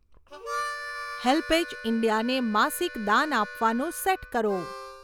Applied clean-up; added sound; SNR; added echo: none; Harmonica; 11 dB; none.